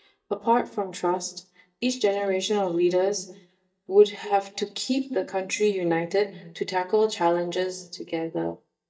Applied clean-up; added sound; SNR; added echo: neural mask model DeepFilterNet 3.